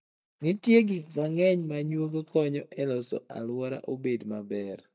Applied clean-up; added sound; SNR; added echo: neural mask model DeepFilterNet 3.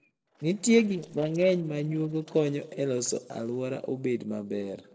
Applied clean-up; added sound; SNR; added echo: neural separator model SepFormer DNS4.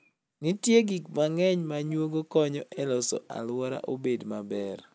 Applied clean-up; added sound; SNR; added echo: none; none; none; none.